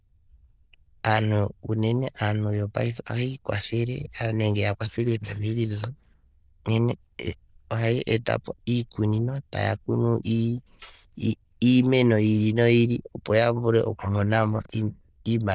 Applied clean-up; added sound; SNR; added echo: neural diffusion model UNIVERSE++.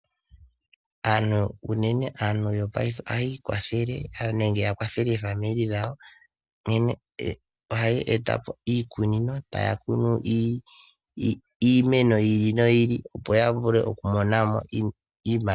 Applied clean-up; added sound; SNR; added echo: none; none; none; none.